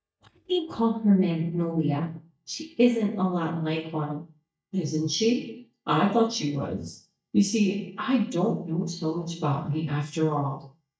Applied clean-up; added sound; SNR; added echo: neural mask model DeepFilterNet 3.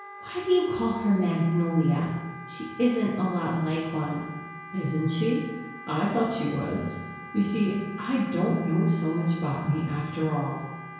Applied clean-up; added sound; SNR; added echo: none; Wind instrument, woodwind instrument; 15 dB; reverberation time 1.0 s.